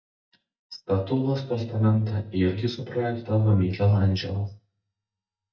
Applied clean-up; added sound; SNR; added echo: neural mask model DeepFilterNet 3.